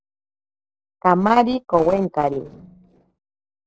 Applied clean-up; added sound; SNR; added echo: neural separator model SepFormer DNS4.